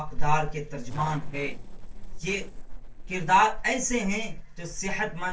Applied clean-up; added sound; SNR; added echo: neural separator model SepFormer DNS4.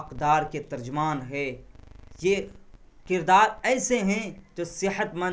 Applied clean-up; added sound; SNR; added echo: none; none; none; none.